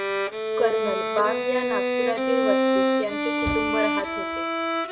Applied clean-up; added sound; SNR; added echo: none; Bowed string instrument; -4 dB; reverberation time 0.6 s.